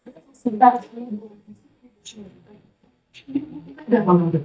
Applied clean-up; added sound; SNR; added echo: neural mask model DeepFilterNet 3.